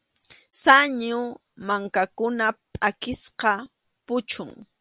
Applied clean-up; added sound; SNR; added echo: none; none; none; none.